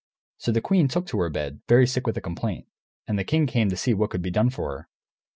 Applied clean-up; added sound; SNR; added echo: none; none; none; none.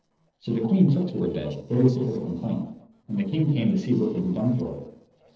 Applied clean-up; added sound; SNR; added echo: neural separator model SepFormer DNS4.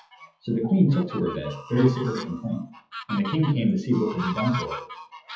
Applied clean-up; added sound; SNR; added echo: classical method WPE with log-MMSE.